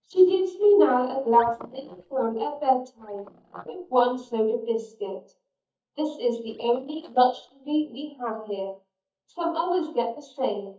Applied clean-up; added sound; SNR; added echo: neural mask model DeepFilterNet 3.